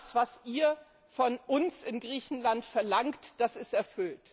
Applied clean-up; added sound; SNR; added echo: none; none; none; none.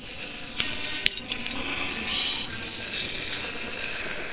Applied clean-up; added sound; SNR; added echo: neural separator model SepFormer WHAMR!.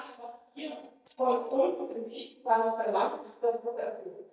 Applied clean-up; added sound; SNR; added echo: neural mask model DeepFilterNet 3.